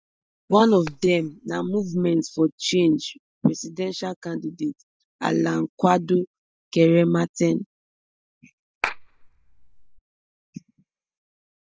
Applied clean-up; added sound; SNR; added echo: neural mask model DeepFilterNet 3.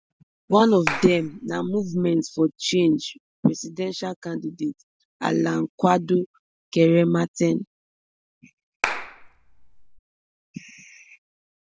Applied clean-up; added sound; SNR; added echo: none; Clapping; 8 dB; none.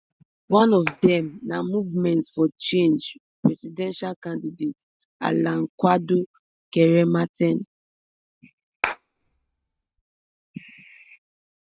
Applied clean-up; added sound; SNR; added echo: neural mask model RNNoise.